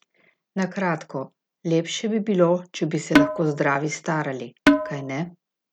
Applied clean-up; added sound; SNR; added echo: none; Percussion; -4 dB; none.